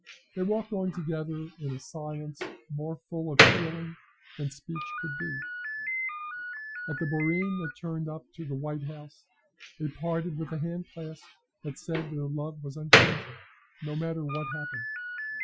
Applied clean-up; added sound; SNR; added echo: classical method Wiener filter.